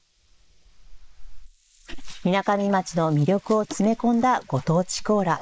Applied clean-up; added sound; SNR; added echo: neural mask model Resemble Enhance denoiser.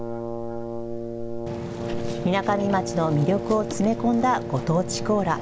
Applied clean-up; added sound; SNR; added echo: none; Brass instrument; 7 dB; none.